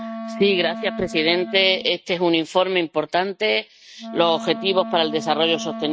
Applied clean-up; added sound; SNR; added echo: neural mask model RNNoise.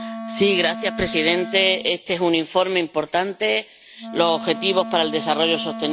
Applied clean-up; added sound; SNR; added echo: none; Wind instrument, woodwind instrument; 12 dB; none.